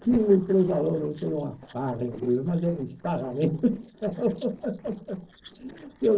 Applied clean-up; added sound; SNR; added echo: neural separator model SepFormer DNS4.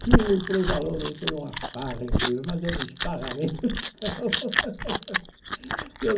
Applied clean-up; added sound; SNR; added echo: none; Chewing, mastication; -1 dB; reverberation time 0.4 s.